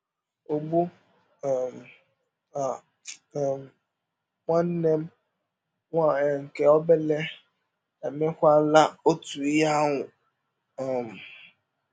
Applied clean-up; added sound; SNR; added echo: none; none; none; none.